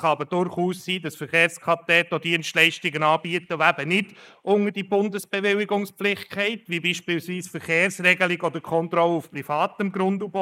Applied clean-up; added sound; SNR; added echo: neural mask model Resemble Enhance denoiser.